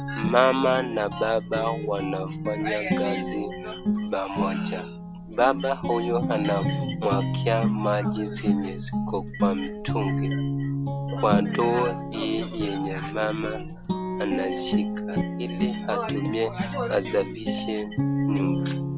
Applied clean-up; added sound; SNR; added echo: none; Guitar; 0 dB; none.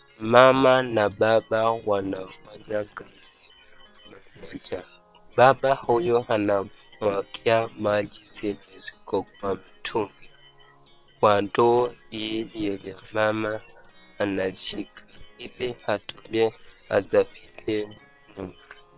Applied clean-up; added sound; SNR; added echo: neural separator model SepFormer WHAM!.